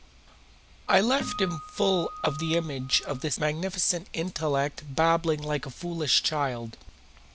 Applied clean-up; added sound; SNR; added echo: none; Acoustic guitar; 12 dB; none.